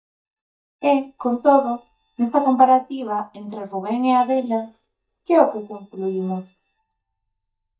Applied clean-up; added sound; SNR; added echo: neural mask model DeepFilterNet 3.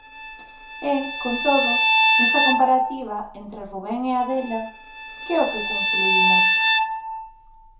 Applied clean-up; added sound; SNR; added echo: none; Bowed string instrument; -3 dB; reverberation time 0.6 s.